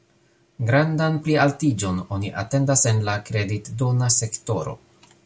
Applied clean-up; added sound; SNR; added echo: none; none; none; none.